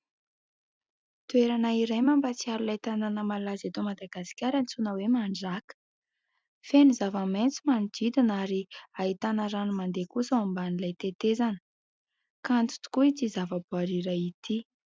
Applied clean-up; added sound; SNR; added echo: none; none; none; none.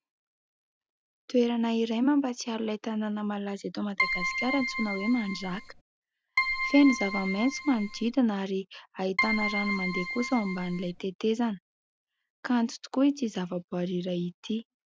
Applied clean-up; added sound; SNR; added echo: none; Keyboard (musical); 3 dB; none.